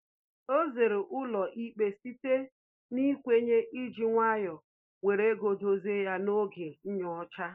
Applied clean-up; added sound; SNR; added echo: neural mask model Resemble Enhance denoiser.